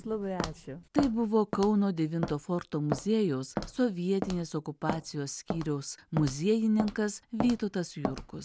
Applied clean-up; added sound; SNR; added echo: none; Walk, footsteps; 9 dB; none.